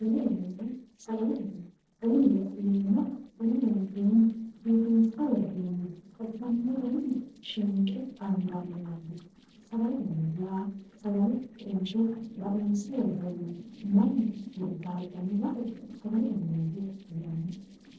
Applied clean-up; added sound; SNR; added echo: neural separator model SepFormer DNS4.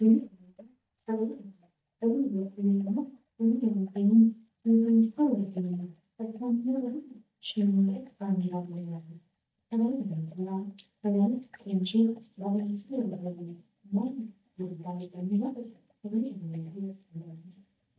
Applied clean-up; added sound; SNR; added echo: neural mask model DeepFilterNet 3.